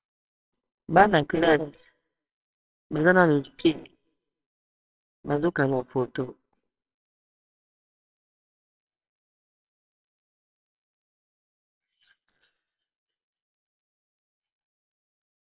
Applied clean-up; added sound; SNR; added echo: neural separator model SepFormer WHAMR!.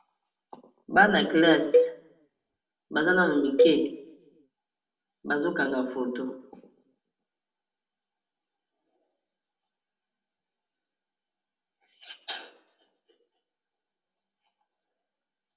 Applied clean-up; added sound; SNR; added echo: none; Cowbell; -2 dB; reverberation time 0.5 s.